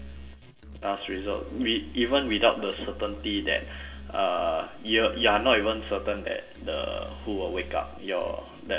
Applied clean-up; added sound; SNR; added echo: none; Musical instrument; 15 dB; reverberation time 0.8 s.